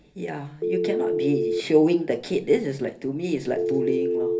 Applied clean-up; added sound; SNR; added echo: none; Telephone; 3 dB; reverberation time 0.3 s.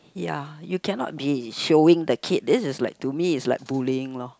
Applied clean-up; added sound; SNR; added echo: none; none; none; none.